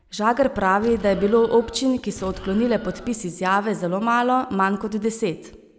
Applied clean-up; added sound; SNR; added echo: none; Explosion; 19 dB; none.